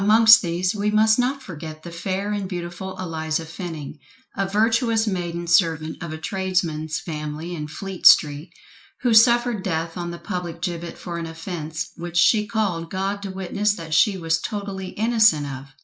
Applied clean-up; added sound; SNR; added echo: neural mask model Resemble Enhance denoiser.